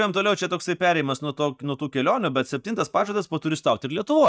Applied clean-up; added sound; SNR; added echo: neural mask model DeepFilterNet 3.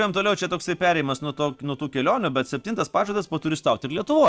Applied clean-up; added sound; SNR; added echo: neural separator model SepFormer DNS4.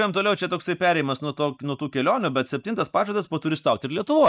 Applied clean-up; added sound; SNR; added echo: neural mask model Resemble Enhance denoiser.